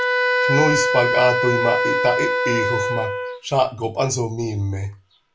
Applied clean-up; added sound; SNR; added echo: none; Wind instrument, woodwind instrument; -1 dB; reverberation time 0.2 s.